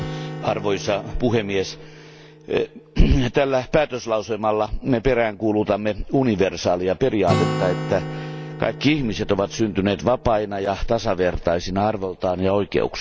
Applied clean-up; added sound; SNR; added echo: none; Acoustic guitar; 12 dB; none.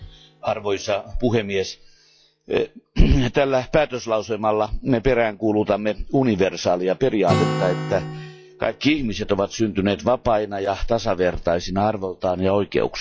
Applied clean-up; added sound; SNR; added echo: classical method log-MMSE.